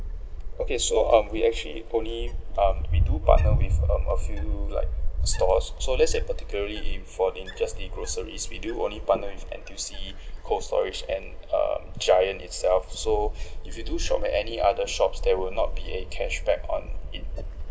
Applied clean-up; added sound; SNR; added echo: none; Wind; 0 dB; none.